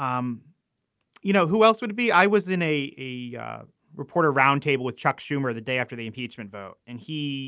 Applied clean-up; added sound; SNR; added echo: none; none; none; none.